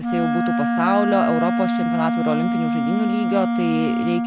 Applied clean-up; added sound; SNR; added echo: none; Wind instrument, woodwind instrument; -3 dB; none.